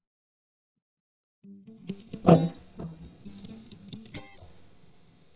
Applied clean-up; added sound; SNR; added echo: neural mask model DeepFilterNet 3.